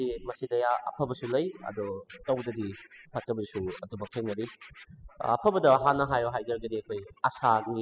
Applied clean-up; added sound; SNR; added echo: classical method spectral subtraction.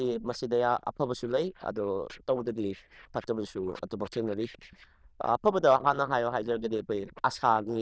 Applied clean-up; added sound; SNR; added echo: neural diffusion model UNIVERSE++.